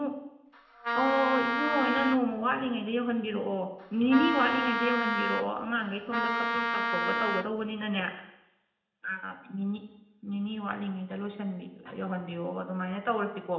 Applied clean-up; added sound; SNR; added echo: none; Wind instrument, woodwind instrument; 0 dB; reverberation time 0.8 s.